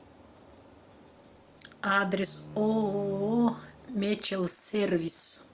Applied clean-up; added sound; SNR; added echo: none; Bowed string instrument; 18 dB; none.